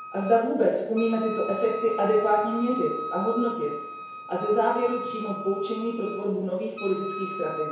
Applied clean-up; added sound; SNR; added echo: none; Wind instrument, woodwind instrument; 9 dB; reverberation time 1.0 s.